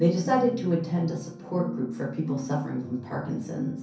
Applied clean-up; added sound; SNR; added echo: none; none; none; reverberation time 0.6 s.